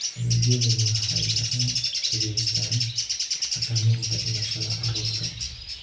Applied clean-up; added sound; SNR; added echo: none; Bird; 0 dB; reverberation time 0.4 s.